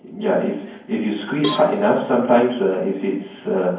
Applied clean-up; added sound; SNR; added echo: none; Cowbell; 13 dB; reverberation time 0.9 s.